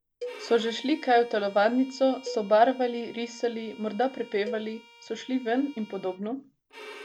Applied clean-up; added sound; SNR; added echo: none; Bowed string instrument + Cowbell; 17 dB; none.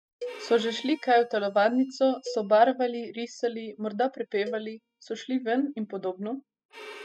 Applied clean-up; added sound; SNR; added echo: classical method spectral subtraction.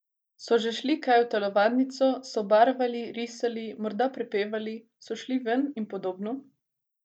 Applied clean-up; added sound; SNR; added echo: none; none; none; none.